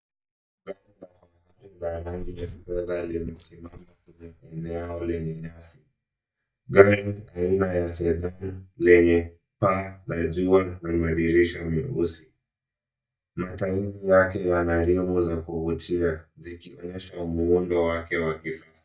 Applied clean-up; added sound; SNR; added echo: neural mask model DeepFilterNet 3.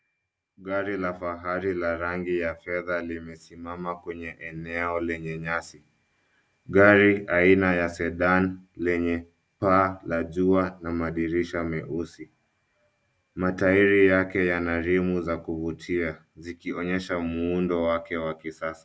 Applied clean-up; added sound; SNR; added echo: none; none; none; none.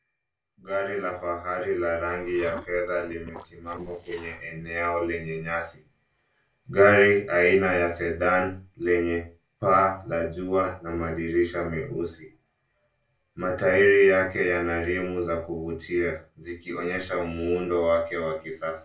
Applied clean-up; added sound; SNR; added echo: neural separator model SepFormer DNS4.